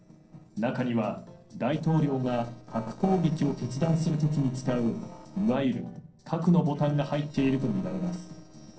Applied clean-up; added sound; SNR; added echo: neural separator model SepFormer DNS4.